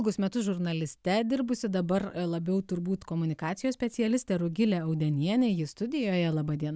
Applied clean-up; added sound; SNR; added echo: none; none; none; none.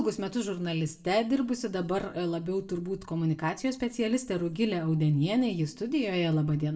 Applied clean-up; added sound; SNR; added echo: none; none; none; reverberation time 0.3 s.